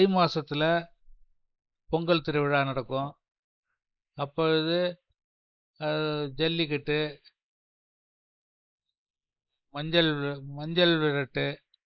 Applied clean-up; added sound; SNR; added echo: neural mask model Resemble Enhance denoiser.